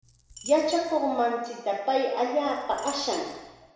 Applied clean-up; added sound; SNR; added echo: none; Coin (dropping); 18 dB; reverberation time 1.0 s.